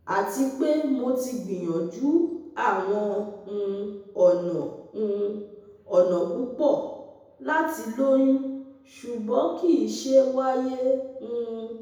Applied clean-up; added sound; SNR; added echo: none; none; none; reverberation time 0.9 s.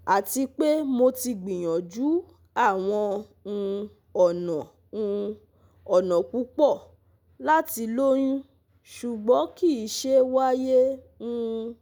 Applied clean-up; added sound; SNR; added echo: none; none; none; none.